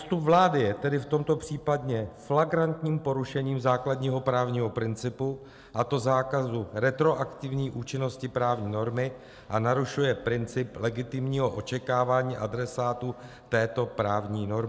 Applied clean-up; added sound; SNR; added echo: none; none; none; none.